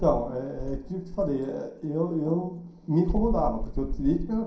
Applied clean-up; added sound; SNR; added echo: none; Insect; 6 dB; reverberation time 0.5 s.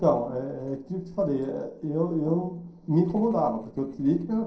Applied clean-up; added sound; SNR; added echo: neural separator model SepFormer DNS4.